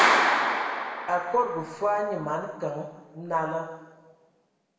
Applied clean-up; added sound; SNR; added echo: none; Clapping; -2 dB; reverberation time 1.1 s.